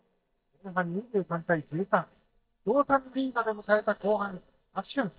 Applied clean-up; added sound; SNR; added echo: neural mask model DeepFilterNet 3.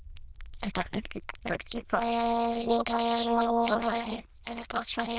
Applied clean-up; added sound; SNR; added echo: neural diffusion model UNIVERSE++.